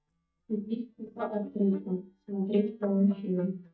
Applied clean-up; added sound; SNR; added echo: neural mask model DeepFilterNet 3.